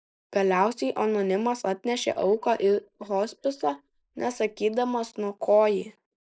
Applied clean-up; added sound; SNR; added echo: neural mask model Resemble Enhance denoiser.